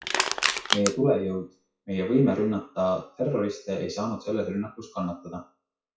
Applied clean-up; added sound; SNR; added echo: classical method WPE with log-MMSE.